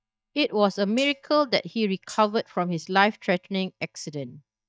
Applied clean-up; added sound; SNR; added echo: neural mask model DeepFilterNet 3.